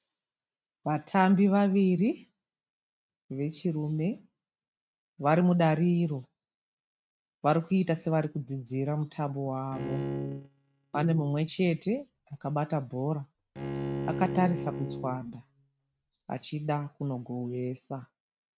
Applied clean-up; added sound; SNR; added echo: neural mask model RNNoise.